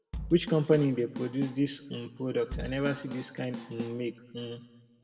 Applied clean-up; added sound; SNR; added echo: none; Drum kit; 11 dB; reverberation time 1.3 s.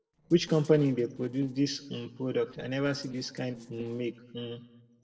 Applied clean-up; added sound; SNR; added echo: neural separator model SepFormer DNS4.